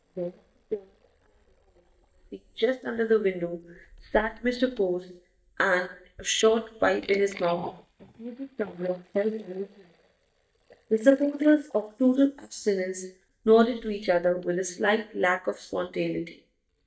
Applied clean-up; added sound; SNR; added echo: neural mask model DeepFilterNet 3.